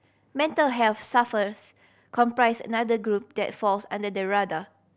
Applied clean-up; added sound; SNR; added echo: none; none; none; none.